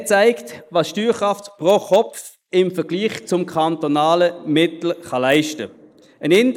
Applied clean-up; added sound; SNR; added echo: neural mask model Resemble Enhance denoiser.